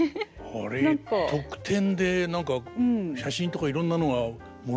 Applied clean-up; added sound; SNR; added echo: none; none; none; none.